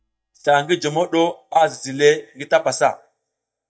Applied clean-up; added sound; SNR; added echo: neural mask model DeepFilterNet 3.